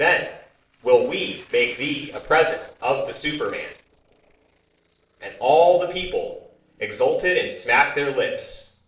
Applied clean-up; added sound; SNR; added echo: neural separator model SepFormer DNS4.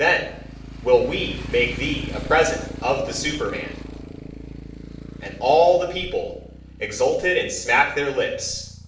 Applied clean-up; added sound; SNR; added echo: none; Motorcycle; 13 dB; reverberation time 0.6 s.